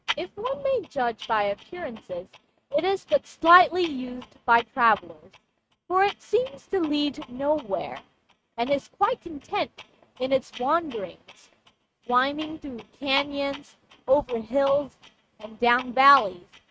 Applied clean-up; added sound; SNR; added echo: neural mask model RNNoise.